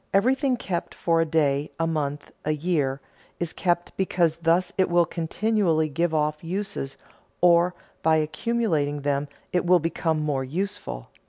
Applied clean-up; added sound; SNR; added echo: none; none; none; none.